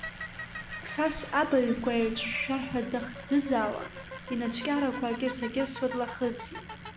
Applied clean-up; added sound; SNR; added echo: none; Bicycle; 10 dB; none.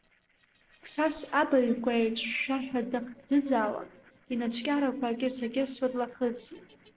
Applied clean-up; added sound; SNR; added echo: neural separator model SepFormer DNS4.